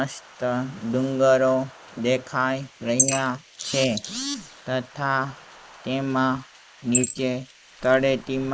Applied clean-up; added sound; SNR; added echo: neural mask model Resemble Enhance denoiser.